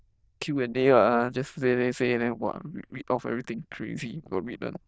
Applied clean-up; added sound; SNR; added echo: neural diffusion model UNIVERSE++.